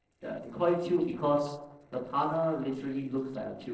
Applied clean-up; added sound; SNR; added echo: neural separator model SepFormer DNS4.